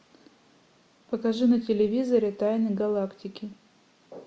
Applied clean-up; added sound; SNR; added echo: none; none; none; none.